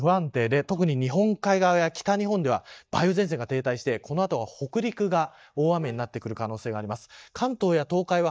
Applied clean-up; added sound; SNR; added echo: neural mask model DeepFilterNet 3.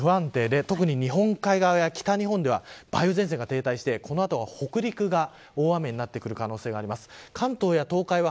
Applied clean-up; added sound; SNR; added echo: none; none; none; none.